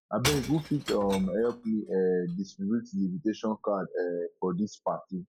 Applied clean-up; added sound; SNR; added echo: classical method log-MMSE.